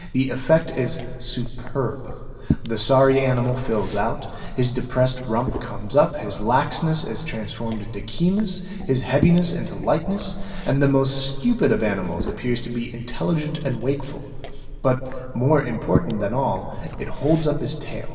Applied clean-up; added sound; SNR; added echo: none; Liquid; 7 dB; reverberation time 2.6 s.